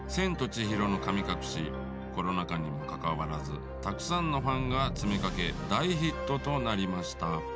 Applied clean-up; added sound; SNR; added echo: none; none; none; none.